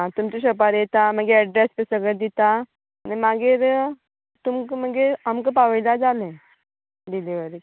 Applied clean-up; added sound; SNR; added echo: none; none; none; none.